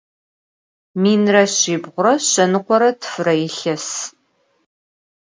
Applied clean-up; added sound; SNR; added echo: none; none; none; none.